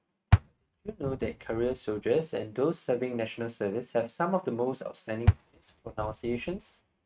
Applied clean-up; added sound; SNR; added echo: neural mask model RNNoise.